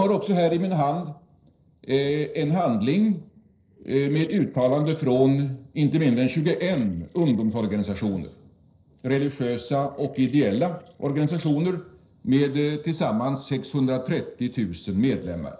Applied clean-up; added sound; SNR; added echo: neural separator model SepFormer DNS4.